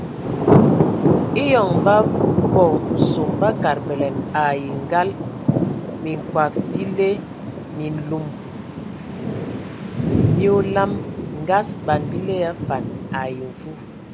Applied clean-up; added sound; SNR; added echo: none; Thunder; -1 dB; none.